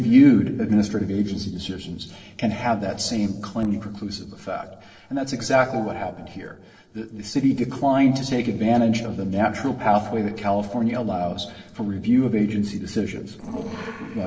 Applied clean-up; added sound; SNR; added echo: neural separator model SepFormer DNS4.